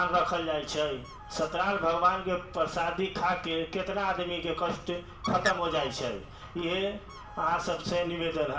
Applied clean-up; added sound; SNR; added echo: none; Bird; 14 dB; reverberation time 0.5 s.